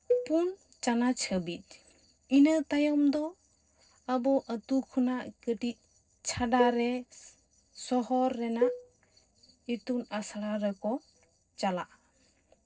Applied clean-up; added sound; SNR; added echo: neural separator model SepFormer DNS4.